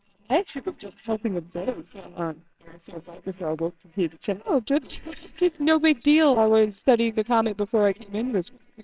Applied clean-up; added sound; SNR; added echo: neural separator model SepFormer WHAMR!.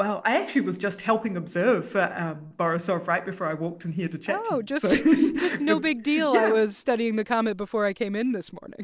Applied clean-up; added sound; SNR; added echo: none; none; none; none.